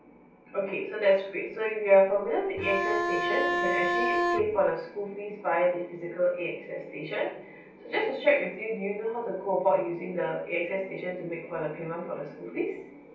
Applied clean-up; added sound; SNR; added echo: none; Bowed string instrument; 0 dB; reverberation time 0.6 s.